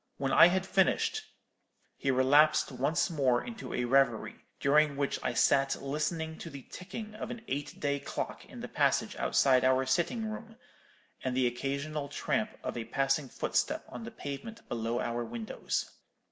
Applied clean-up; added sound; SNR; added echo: none; none; none; none.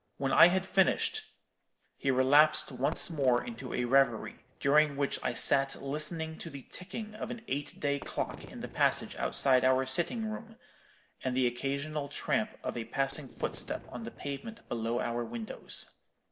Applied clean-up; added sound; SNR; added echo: neural separator model SepFormer DNS4.